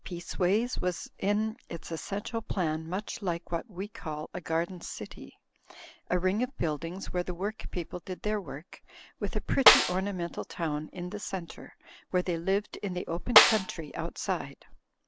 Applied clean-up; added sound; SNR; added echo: none; Snare drum; -4 dB; none.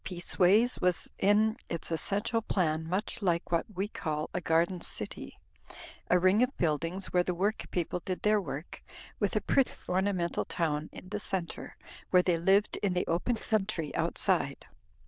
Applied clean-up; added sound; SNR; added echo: neural diffusion model UNIVERSE++.